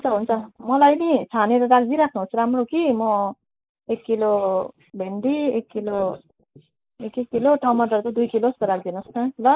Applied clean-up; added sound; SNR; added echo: neural mask model Resemble Enhance denoiser.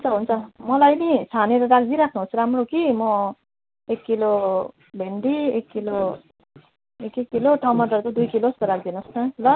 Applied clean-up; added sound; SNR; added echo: none; none; none; none.